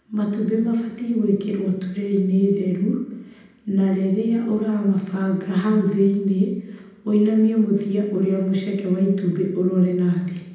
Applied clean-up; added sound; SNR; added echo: none; none; none; reverberation time 0.9 s.